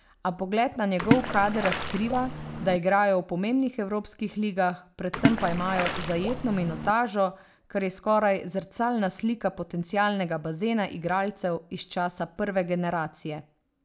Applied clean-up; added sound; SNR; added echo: none; Splash, splatter; 2 dB; none.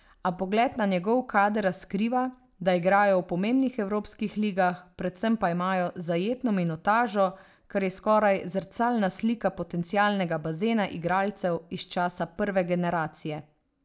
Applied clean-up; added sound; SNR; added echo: none; none; none; none.